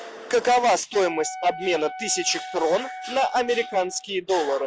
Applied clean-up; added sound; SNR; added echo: none; Wind instrument, woodwind instrument; 14 dB; none.